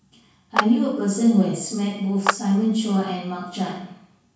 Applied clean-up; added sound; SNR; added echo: none; Clapping; 7 dB; reverberation time 0.6 s.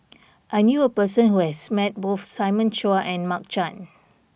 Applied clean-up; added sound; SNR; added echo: none; none; none; none.